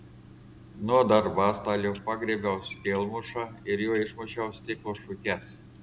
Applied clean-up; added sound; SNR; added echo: none; Clock; 19 dB; none.